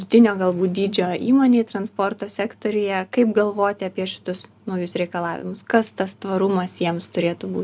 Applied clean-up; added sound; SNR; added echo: none; none; none; none.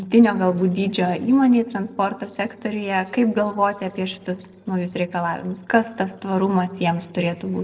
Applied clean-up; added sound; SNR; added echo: neural separator model SepFormer DNS4.